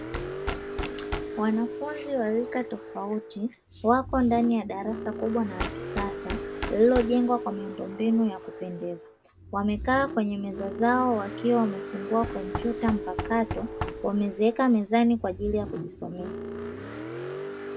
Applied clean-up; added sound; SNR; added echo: none; Knock + Car; 8 dB; none.